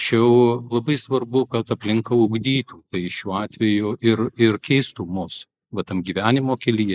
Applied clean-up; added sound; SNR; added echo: neural mask model Resemble Enhance denoiser.